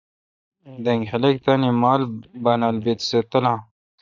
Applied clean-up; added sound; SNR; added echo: neural mask model DeepFilterNet 3.